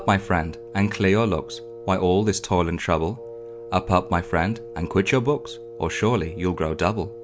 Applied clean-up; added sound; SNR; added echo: none; Wind instrument, woodwind instrument; 15 dB; none.